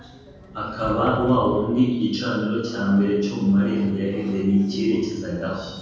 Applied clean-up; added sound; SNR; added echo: none; Sliding door; 20 dB; reverberation time 1.3 s.